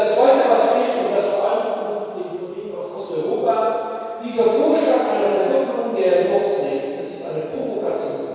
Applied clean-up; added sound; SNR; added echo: none; none; none; reverberation time 2.2 s.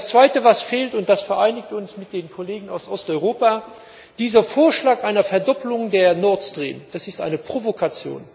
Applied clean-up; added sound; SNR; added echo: none; none; none; none.